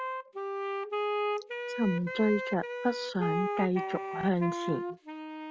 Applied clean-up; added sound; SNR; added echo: none; Wind instrument, woodwind instrument; 2 dB; none.